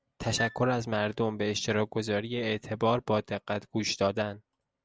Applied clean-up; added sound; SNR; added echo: none; Wind instrument, woodwind instrument; 10 dB; none.